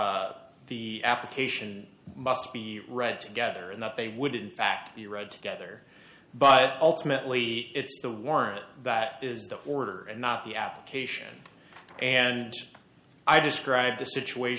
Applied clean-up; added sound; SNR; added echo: none; none; none; none.